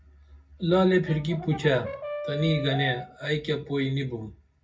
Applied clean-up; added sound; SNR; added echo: none; Brass instrument; 10 dB; reverberation time 0.4 s.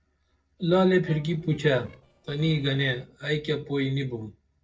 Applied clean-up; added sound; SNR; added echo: neural separator model SepFormer DNS4.